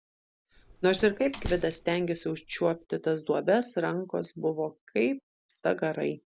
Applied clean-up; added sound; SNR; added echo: none; Slam; 13 dB; none.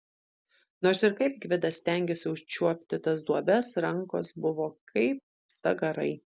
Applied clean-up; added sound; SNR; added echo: none; none; none; none.